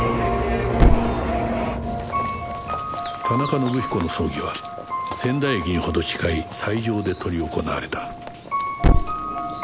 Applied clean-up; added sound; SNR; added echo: none; Thump, thud; 3 dB; none.